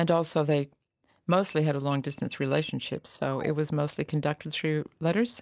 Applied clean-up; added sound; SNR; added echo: neural mask model DeepFilterNet 3.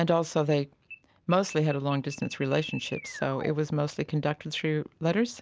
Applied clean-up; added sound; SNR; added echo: none; Alarm; 16 dB; none.